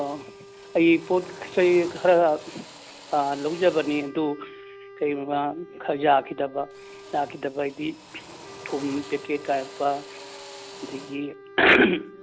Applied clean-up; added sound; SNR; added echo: none; Drill + Wind instrument, woodwind instrument; 17 dB; none.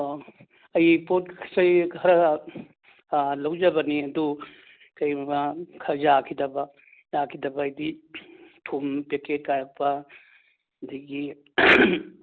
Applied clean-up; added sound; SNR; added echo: none; none; none; none.